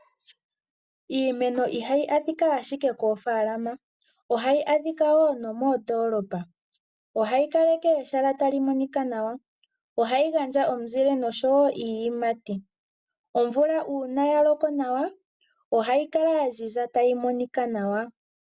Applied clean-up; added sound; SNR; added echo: none; none; none; none.